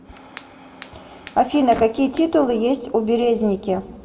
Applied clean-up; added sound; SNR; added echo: none; Fire; 16 dB; reverberation time 1.1 s.